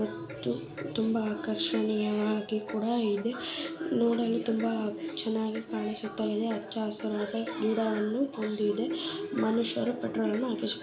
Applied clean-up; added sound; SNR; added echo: none; Clock; 19 dB; reverberation time 0.4 s.